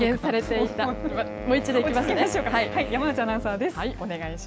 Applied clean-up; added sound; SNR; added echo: none; Wind instrument, woodwind instrument; 10 dB; none.